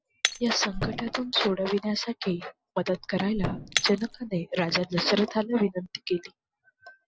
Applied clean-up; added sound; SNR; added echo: none; Shatter + Thump, thud; 9 dB; none.